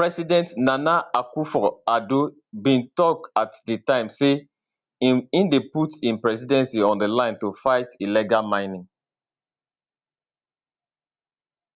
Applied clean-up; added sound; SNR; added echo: none; none; none; none.